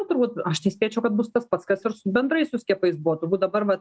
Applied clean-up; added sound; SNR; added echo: none; none; none; none.